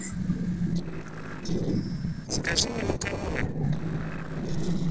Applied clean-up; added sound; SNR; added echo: neural separator model SepFormer DNS4.